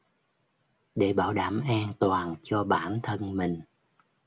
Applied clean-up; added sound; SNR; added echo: none; none; none; none.